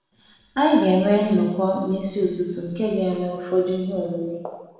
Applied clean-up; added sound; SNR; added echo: neural separator model SepFormer DNS4.